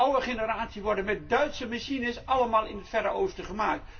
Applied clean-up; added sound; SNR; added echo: none; Subway, metro, underground / Wind; 18 dB; reverberation time 0.2 s.